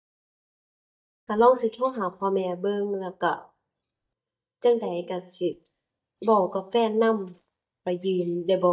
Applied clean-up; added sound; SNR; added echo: neural mask model DeepFilterNet 3.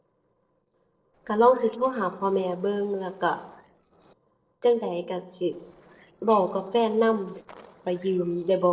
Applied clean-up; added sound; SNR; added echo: neural separator model SepFormer DNS4.